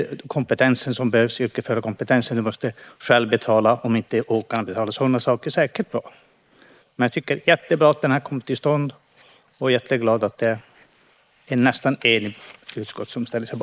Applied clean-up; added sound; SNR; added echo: neural mask model Resemble Enhance denoiser.